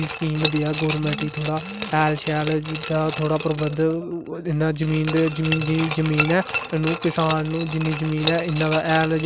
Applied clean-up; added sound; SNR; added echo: none; Glass; 5 dB; none.